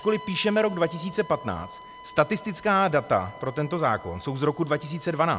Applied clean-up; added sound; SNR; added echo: none; Bowed string instrument; 18 dB; none.